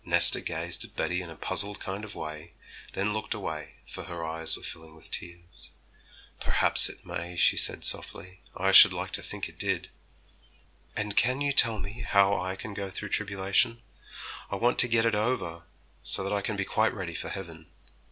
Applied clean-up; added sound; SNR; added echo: none; none; none; none.